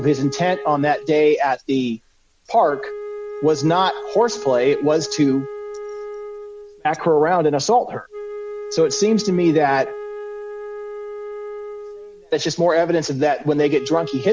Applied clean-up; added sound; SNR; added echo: none; Wind instrument, woodwind instrument; 12 dB; none.